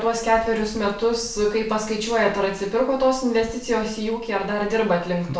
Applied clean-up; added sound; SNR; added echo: none; none; none; none.